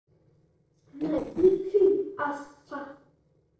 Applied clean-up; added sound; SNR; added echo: neural separator model SepFormer DNS4.